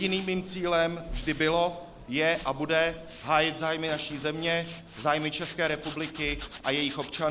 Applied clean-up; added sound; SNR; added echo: none; Tools; 17 dB; none.